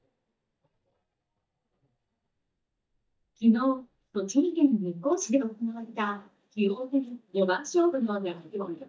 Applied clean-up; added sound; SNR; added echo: neural mask model DeepFilterNet 3.